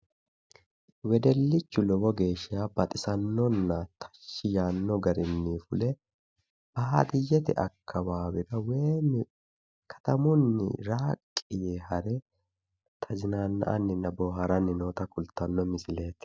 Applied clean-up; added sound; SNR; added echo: none; none; none; none.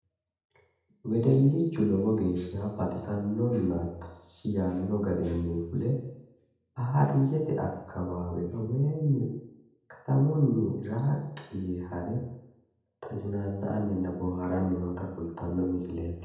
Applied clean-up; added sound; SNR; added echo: none; none; none; reverberation time 0.8 s.